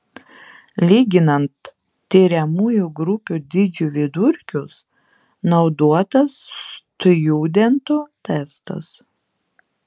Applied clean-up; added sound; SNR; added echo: none; none; none; none.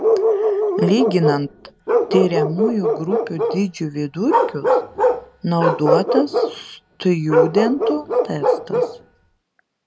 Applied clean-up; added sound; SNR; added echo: none; Bark; -2 dB; none.